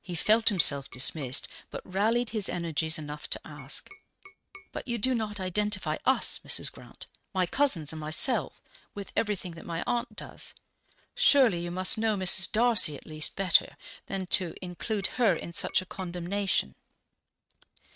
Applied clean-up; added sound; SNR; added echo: neural mask model RNNoise.